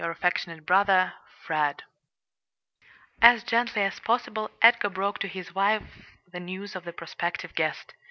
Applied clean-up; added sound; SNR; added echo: none; none; none; none.